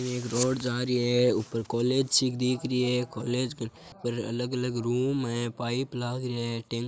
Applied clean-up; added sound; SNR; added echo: none; none; none; none.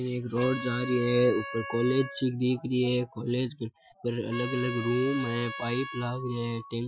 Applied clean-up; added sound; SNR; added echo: classical method Wiener filter.